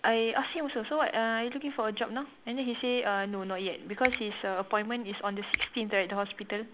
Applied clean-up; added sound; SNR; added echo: none; Finger snapping; 8 dB; none.